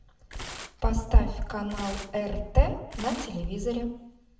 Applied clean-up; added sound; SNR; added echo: none; Tearing; 15 dB; reverberation time 0.6 s.